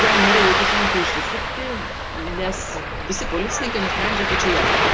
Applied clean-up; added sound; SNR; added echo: none; Ocean; -5 dB; none.